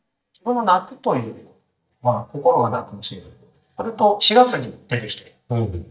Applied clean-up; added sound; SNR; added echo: neural mask model DeepFilterNet 3.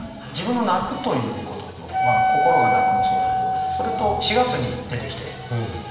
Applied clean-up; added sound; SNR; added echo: none; Wind instrument, woodwind instrument; -3 dB; reverberation time 1.2 s.